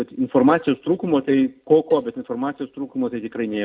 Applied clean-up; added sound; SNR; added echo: none; Cowbell; 17 dB; none.